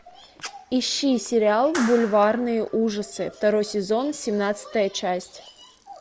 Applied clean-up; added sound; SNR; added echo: none; Clapping; 16 dB; none.